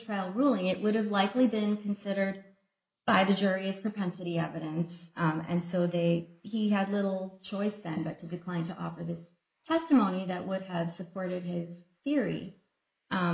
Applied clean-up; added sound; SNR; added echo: neural mask model Resemble Enhance denoiser.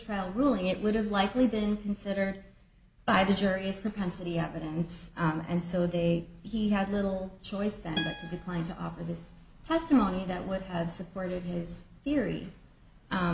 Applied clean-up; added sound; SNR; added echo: none; Acoustic guitar; 11 dB; none.